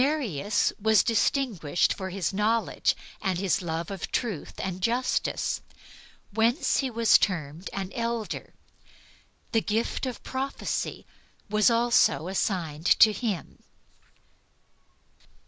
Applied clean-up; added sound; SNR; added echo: none; none; none; none.